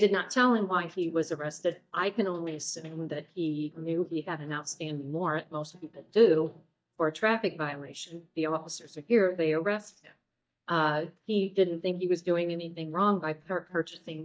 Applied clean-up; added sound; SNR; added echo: neural mask model DeepFilterNet 3.